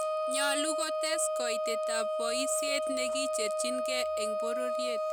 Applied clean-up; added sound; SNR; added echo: none; Wind instrument, woodwind instrument; -4 dB; none.